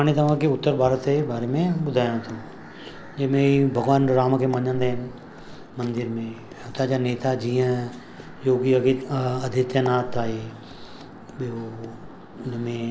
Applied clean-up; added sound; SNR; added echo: none; Walk, footsteps; 16 dB; none.